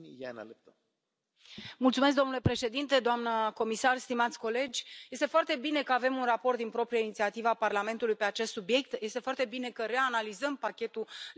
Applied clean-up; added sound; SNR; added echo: none; none; none; none.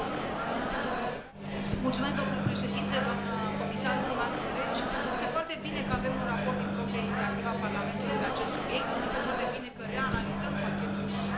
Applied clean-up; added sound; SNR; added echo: none; Microwave oven; -5 dB; reverberation time 0.9 s.